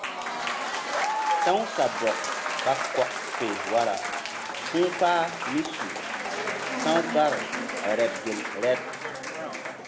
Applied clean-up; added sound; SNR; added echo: none; Applause / Crowd / Cheering; 2 dB; none.